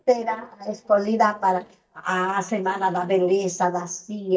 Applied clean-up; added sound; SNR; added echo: neural mask model DeepFilterNet 3.